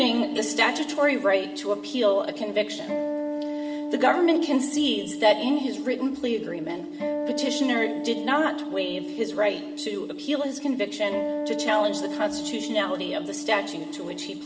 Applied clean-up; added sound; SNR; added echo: none; Acoustic guitar; 6 dB; reverberation time 0.8 s.